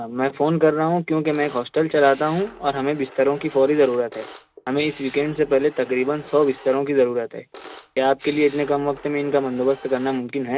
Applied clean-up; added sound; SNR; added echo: none; Camera; 20 dB; none.